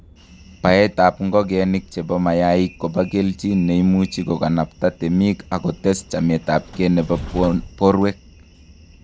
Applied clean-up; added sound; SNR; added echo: none; Train; 20 dB; none.